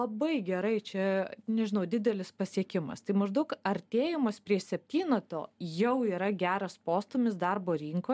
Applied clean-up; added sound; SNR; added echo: none; none; none; none.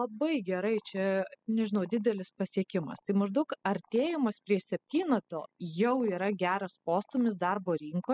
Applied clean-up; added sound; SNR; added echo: classical method spectral subtraction.